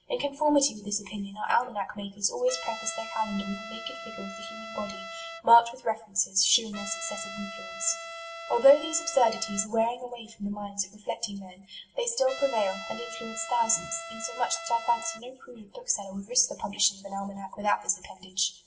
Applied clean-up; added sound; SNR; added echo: none; Trumpet; 11 dB; reverberation time 0.6 s.